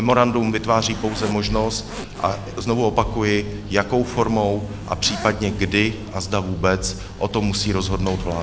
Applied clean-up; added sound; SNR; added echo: none; Zipper (clothing); 15 dB; none.